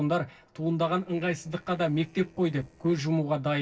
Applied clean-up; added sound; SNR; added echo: neural separator model SepFormer DNS4.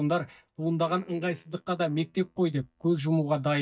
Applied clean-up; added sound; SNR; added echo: neural mask model DeepFilterNet 3.